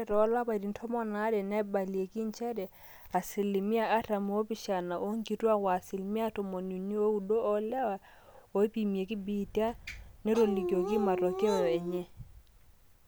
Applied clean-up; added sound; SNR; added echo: none; Dog; 2 dB; none.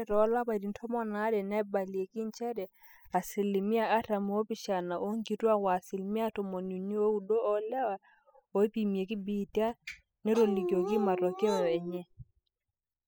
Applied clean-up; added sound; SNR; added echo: classical method spectral subtraction.